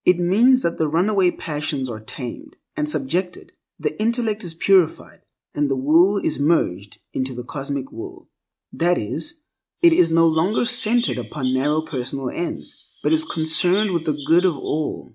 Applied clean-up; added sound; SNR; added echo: neural mask model RNNoise.